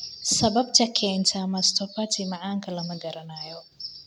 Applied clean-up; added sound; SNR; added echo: none; none; none; none.